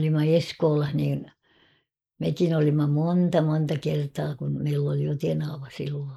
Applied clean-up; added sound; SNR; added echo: neural mask model Resemble Enhance denoiser.